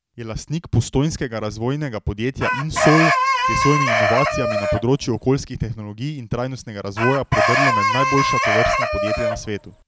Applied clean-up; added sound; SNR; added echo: none; Chicken, rooster; -3 dB; none.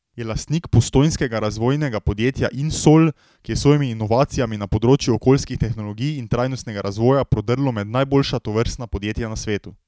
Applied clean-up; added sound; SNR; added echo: none; none; none; none.